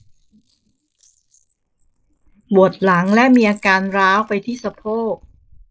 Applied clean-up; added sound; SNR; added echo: neural mask model Resemble Enhance denoiser.